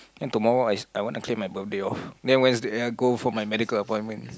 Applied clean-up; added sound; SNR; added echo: none; none; none; none.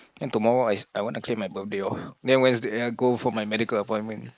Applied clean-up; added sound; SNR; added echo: neural mask model Resemble Enhance denoiser.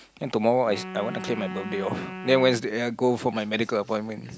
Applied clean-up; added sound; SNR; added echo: none; Wind instrument, woodwind instrument; 13 dB; none.